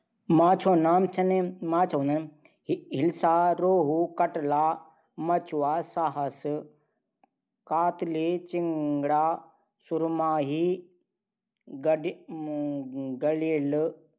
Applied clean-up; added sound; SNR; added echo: none; none; none; none.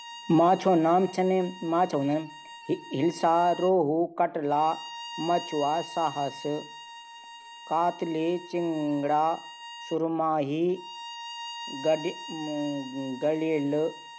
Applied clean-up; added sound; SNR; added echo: none; Bowed string instrument; 15 dB; none.